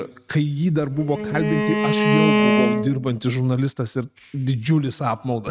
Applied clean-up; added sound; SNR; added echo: neural mask model RNNoise.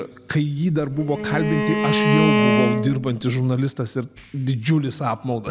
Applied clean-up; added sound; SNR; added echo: none; Bowed string instrument; -1 dB; none.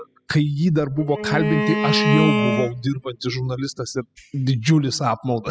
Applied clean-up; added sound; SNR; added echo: classical method spectral subtraction.